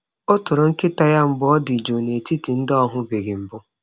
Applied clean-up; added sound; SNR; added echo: none; none; none; none.